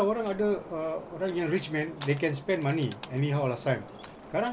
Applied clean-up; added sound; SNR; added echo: none; Crushing + Subway, metro, underground; 16 dB; none.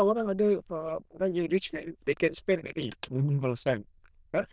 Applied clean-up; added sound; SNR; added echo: neural diffusion model UNIVERSE++.